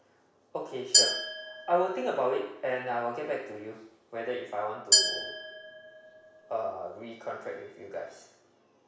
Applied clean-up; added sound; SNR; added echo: none; Glass; -3 dB; reverberation time 0.7 s.